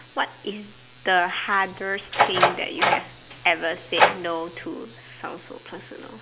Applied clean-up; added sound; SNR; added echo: none; Door; -3 dB; none.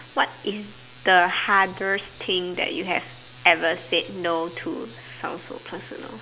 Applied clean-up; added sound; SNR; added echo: none; none; none; none.